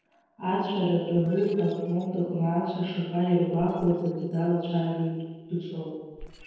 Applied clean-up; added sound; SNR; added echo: neural separator model SepFormer DNS4.